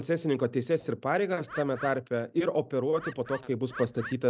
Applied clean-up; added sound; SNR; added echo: neural mask model Resemble Enhance denoiser.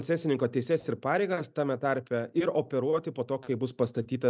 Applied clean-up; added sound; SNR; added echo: none; none; none; none.